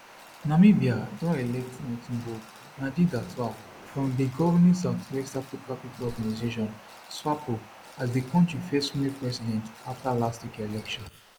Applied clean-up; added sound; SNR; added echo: neural mask model Resemble Enhance denoiser.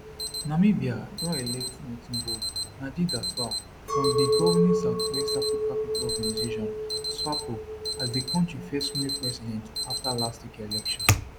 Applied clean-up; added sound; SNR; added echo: none; Alarm + Chink, clink; -2 dB; none.